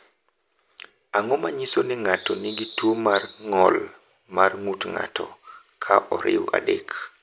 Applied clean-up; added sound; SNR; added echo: none; Bird vocalization, bird call, bird song; 16 dB; none.